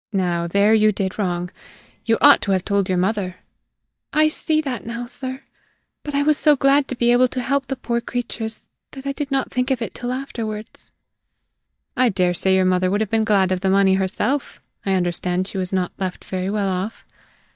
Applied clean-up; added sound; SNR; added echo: neural mask model DeepFilterNet 3.